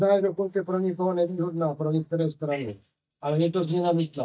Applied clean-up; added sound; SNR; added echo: neural mask model DeepFilterNet 3.